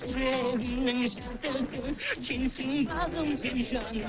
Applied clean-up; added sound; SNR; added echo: neural separator model SepFormer DNS4.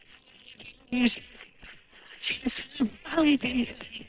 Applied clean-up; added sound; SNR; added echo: neural separator model SepFormer WHAM!.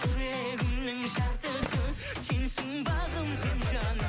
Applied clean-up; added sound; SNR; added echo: none; Tools; 14 dB; none.